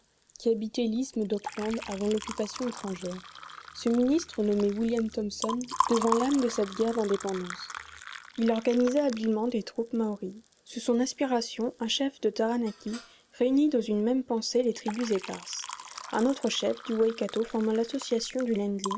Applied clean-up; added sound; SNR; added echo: none; Liquid; 12 dB; none.